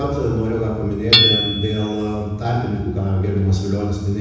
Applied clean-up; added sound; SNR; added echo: none; Hammer / Chink, clink; 3 dB; reverberation time 1.1 s.